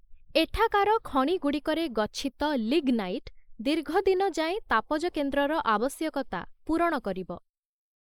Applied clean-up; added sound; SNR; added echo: neural mask model Resemble Enhance denoiser.